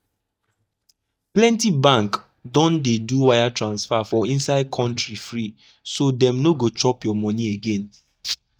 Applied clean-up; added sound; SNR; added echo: neural mask model DeepFilterNet 3.